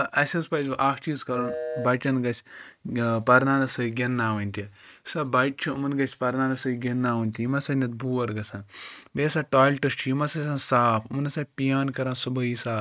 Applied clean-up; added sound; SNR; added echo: neural mask model RNNoise.